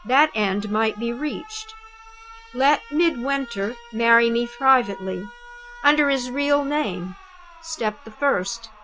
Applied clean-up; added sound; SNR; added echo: none; Alarm; 20 dB; none.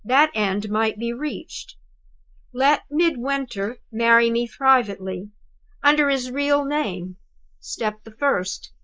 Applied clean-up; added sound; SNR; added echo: neural mask model Resemble Enhance denoiser.